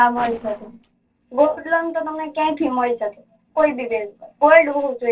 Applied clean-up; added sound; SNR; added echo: neural separator model SepFormer DNS4.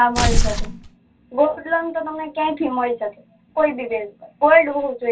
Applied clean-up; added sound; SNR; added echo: none; Tearing; -3 dB; reverberation time 0.1 s.